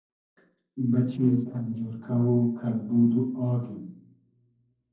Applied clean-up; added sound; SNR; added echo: neural separator model SepFormer DNS4.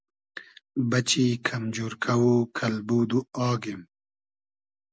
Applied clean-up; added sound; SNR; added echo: none; none; none; none.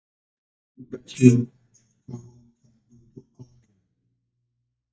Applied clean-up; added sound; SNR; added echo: neural mask model DeepFilterNet 3.